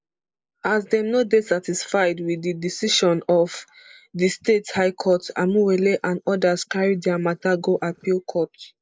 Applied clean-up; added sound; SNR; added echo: neural mask model Resemble Enhance denoiser.